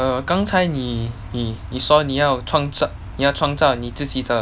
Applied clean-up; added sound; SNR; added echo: none; none; none; none.